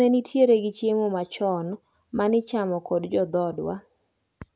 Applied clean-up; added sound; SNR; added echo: none; none; none; none.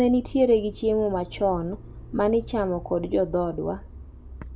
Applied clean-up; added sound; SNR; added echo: none; Motor vehicle (road); 15 dB; reverberation time 0.2 s.